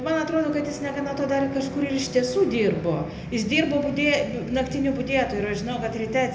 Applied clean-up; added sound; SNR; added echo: none; Bowed string instrument; 17 dB; reverberation time 0.7 s.